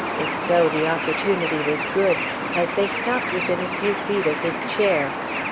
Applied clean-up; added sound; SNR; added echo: none; Bird; 2 dB; none.